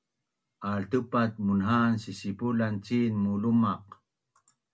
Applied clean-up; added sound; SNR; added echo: none; none; none; none.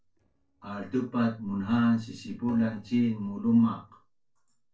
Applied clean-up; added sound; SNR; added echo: neural separator model SepFormer DNS4.